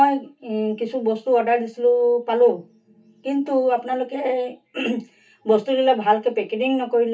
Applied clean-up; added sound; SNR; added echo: none; none; none; reverberation time 0.2 s.